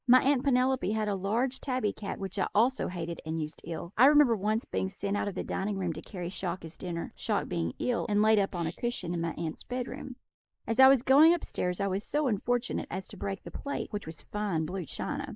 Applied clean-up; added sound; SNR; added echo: neural mask model Resemble Enhance denoiser.